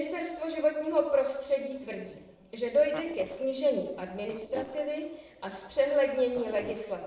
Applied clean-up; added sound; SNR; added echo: neural separator model SepFormer DNS4.